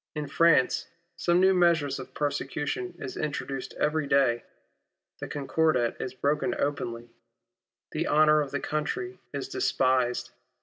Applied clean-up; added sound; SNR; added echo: none; none; none; none.